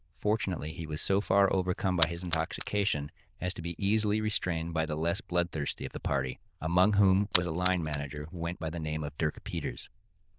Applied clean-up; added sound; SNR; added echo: neural diffusion model UNIVERSE++.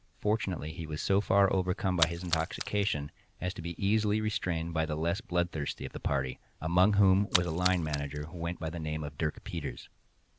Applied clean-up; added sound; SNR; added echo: none; Splash, splatter; 7 dB; none.